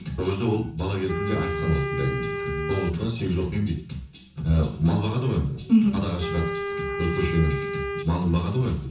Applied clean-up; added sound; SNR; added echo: none; Wind instrument, woodwind instrument; 7 dB; reverberation time 0.6 s.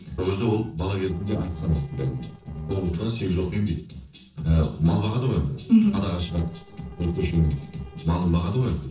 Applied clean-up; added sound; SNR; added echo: neural separator model SepFormer DNS4.